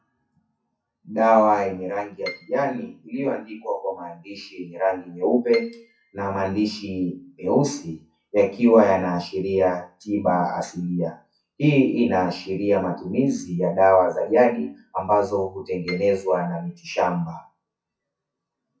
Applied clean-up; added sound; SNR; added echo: classical method WPE with log-MMSE.